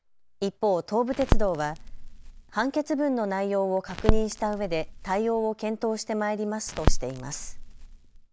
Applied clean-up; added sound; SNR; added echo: none; Crackle; 0 dB; none.